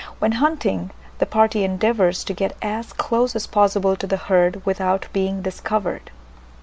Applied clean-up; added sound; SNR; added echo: none; none; none; none.